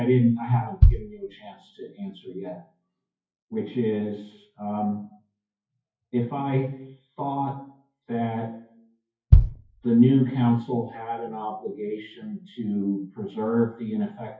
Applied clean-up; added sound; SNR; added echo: classical method WPE with log-MMSE.